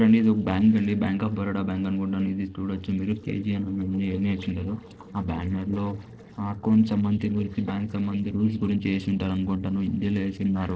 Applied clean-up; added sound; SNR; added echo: neural separator model SepFormer DNS4.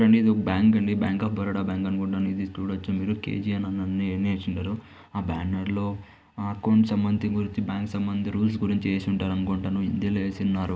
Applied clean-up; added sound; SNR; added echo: none; none; none; none.